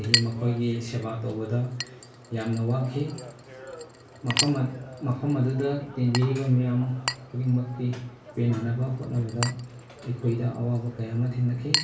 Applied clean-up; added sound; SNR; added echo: none; Chink, clink; 8 dB; reverberation time 0.3 s.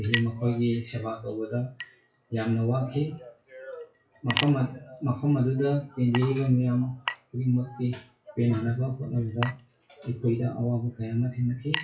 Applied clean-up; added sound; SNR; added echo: classical method WPE with log-MMSE.